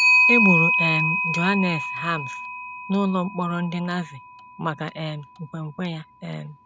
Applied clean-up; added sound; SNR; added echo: none; Clock; -1 dB; none.